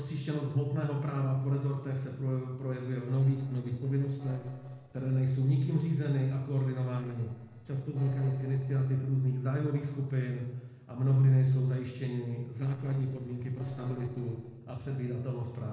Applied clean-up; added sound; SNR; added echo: neural separator model SepFormer DNS4.